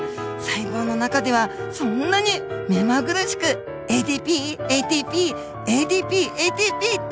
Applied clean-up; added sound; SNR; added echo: none; none; none; none.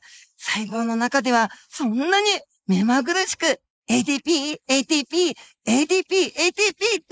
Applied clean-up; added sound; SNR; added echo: neural mask model Resemble Enhance denoiser.